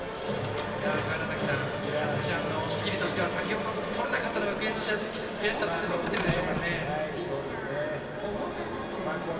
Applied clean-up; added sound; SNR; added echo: none; Slam; 12 dB; reverberation time 2.6 s.